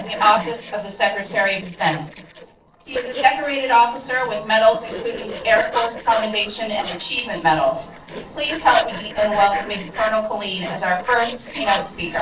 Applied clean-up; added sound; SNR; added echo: neural separator model SepFormer DNS4.